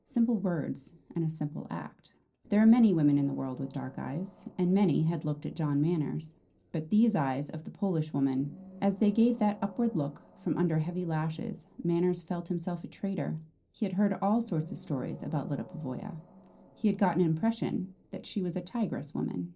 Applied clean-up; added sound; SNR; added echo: neural separator model SepFormer DNS4.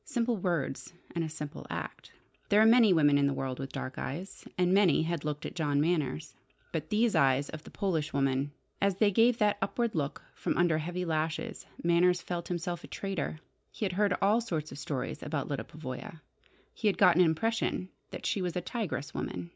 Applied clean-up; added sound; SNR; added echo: none; none; none; none.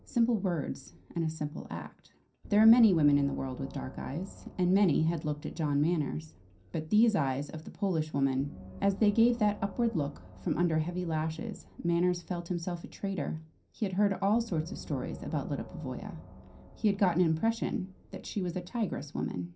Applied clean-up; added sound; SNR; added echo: none; Gong; 20 dB; reverberation time 0.3 s.